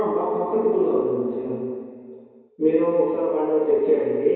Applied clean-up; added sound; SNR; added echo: none; none; none; reverberation time 2.2 s.